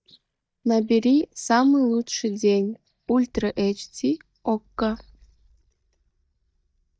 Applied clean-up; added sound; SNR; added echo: neural mask model DeepFilterNet 3.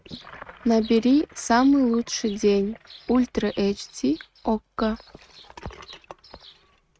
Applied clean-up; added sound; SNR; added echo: neural mask model RNNoise.